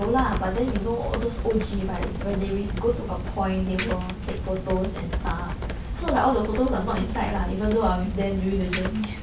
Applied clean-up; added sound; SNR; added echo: none; Computer keyboard; 7 dB; none.